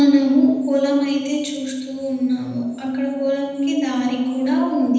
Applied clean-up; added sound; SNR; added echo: none; none; none; reverberation time 1.1 s.